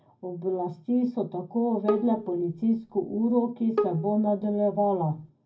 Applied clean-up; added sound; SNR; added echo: none; Bowed string instrument; 7 dB; reverberation time 0.4 s.